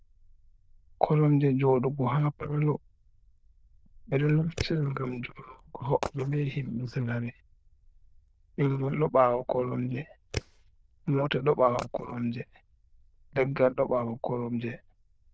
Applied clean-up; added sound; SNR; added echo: neural diffusion model UNIVERSE++.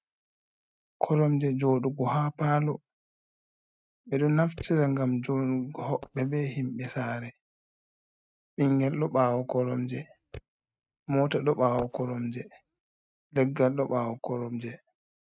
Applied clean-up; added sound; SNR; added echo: neural mask model RNNoise.